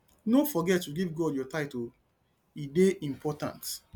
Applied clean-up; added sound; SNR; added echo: none; none; none; none.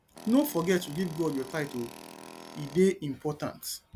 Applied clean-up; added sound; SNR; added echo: none; Tools; 16 dB; none.